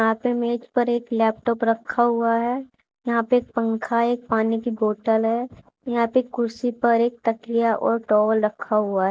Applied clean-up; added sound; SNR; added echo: none; none; none; none.